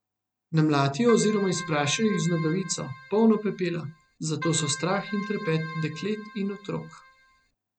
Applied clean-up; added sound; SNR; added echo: none; Keyboard (musical); 14 dB; none.